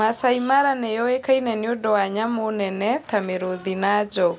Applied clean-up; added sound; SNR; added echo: none; none; none; none.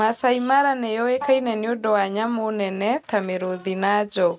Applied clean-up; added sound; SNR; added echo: neural mask model RNNoise.